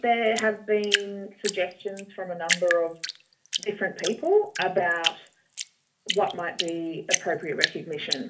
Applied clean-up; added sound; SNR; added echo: none; Drip; 5 dB; reverberation time 0.3 s.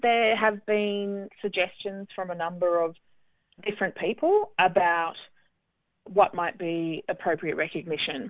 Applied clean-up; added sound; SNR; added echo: none; none; none; none.